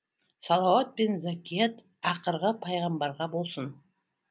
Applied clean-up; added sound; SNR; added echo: none; none; none; none.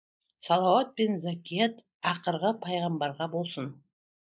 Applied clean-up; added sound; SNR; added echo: neural mask model Resemble Enhance denoiser.